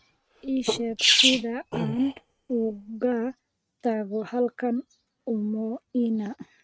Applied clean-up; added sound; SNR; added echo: neural mask model RNNoise.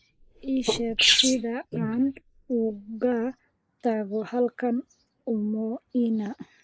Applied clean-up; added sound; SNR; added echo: neural mask model Resemble Enhance denoiser.